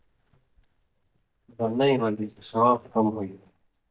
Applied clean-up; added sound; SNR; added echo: neural mask model DeepFilterNet 3.